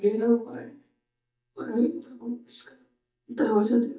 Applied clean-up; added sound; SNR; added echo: neural mask model DeepFilterNet 3.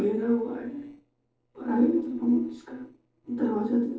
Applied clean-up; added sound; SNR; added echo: neural separator model SepFormer DNS4.